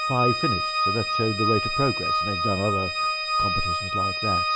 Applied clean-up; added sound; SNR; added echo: none; Organ; -3 dB; none.